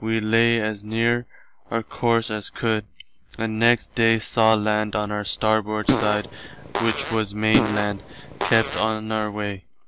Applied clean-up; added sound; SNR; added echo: none; Fart; 3 dB; none.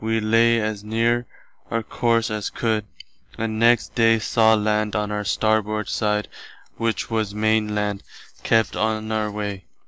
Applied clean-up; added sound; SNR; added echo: none; none; none; none.